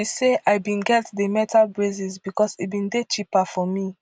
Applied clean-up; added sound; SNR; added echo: none; none; none; none.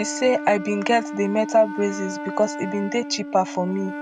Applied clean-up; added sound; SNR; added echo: none; Wind instrument, woodwind instrument; 9 dB; none.